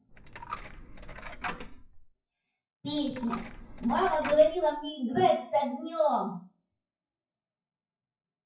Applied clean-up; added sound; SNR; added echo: classical method WPE with log-MMSE.